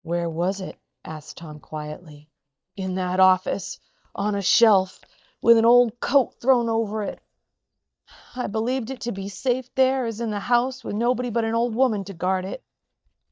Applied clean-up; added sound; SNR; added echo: neural mask model DeepFilterNet 3.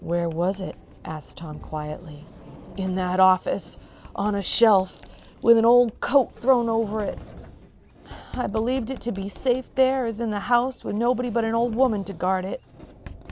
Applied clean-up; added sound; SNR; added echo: none; Sliding door; 19 dB; none.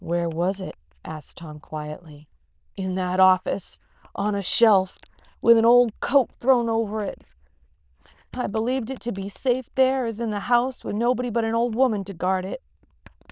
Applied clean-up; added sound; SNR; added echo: neural diffusion model UNIVERSE++.